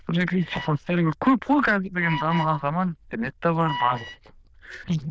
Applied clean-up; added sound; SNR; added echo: neural diffusion model UNIVERSE++.